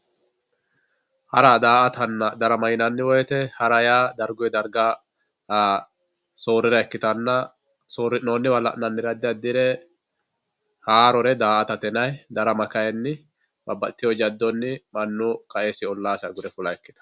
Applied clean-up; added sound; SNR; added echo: none; none; none; none.